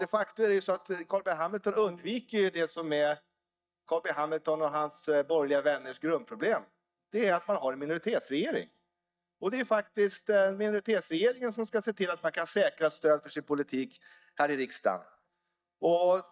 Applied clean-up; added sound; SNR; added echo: neural mask model DeepFilterNet 3.